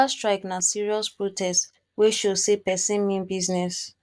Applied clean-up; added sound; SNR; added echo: neural mask model DeepFilterNet 3.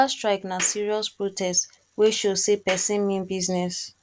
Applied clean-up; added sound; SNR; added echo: none; Clapping; 14 dB; none.